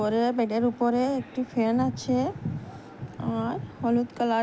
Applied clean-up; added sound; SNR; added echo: none; none; none; none.